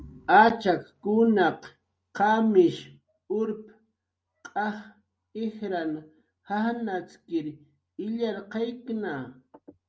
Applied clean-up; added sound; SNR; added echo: none; none; none; none.